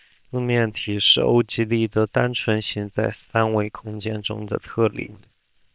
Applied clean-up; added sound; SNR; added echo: neural separator model SepFormer WHAM!.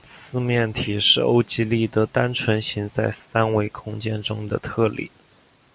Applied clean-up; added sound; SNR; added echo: none; none; none; none.